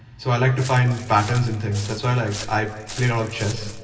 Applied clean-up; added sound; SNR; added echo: none; Walk, footsteps; 14 dB; reverberation time 1.9 s.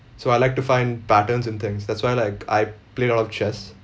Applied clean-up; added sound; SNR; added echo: none; none; none; none.